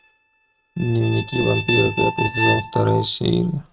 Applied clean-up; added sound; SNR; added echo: neural mask model RNNoise.